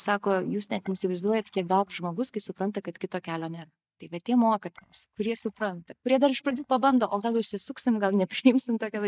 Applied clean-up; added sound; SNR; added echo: neural mask model DeepFilterNet 3.